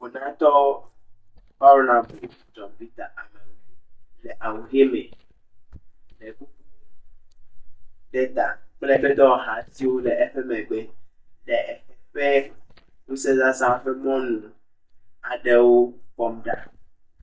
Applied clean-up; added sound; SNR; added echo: neural mask model DeepFilterNet 3.